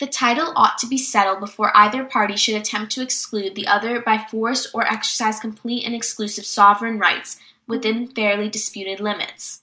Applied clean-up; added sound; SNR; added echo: neural mask model Resemble Enhance denoiser.